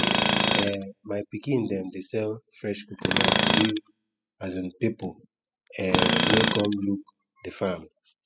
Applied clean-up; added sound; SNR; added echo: classical method spectral subtraction.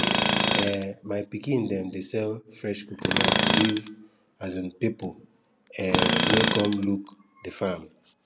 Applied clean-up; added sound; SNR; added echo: none; Tools; -1 dB; none.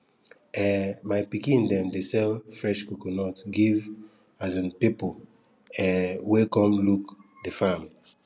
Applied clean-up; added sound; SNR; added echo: none; none; none; none.